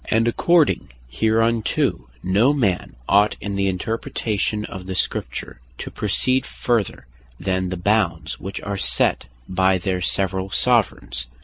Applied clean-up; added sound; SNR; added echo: none; none; none; none.